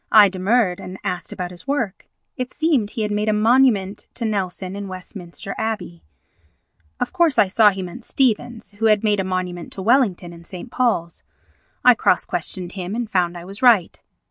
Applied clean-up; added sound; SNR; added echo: none; none; none; none.